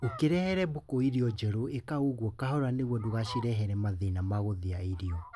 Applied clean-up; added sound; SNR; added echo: none; Fowl; 20 dB; none.